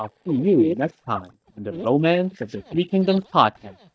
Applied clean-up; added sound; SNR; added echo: neural mask model DeepFilterNet 3.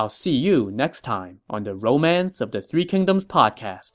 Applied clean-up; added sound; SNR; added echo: none; none; none; none.